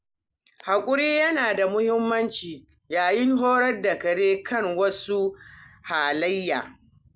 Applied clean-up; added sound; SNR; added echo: none; none; none; none.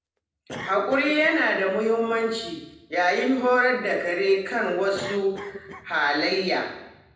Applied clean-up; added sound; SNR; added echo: none; Cough; 19 dB; reverberation time 0.8 s.